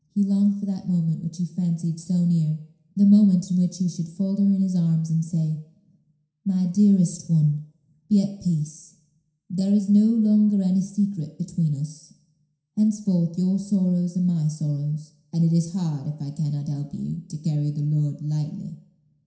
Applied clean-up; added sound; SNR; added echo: none; none; none; reverberation time 0.7 s.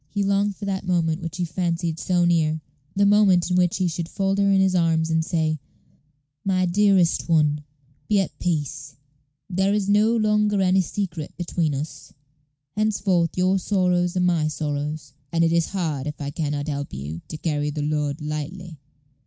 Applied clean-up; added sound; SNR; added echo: none; none; none; none.